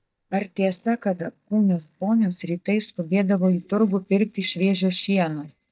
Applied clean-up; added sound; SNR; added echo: neural mask model DeepFilterNet 3.